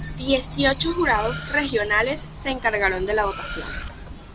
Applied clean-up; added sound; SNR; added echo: none; Cutlery, silverware; 15 dB; none.